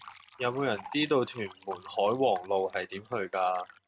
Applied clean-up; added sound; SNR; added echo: neural mask model RNNoise.